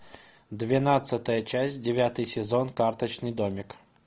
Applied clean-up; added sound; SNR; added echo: none; none; none; none.